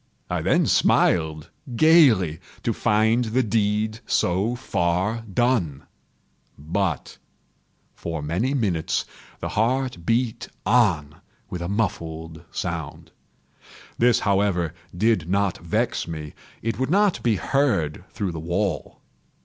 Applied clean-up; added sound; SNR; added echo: none; none; none; none.